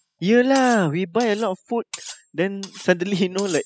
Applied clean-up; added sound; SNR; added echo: classical method spectral subtraction.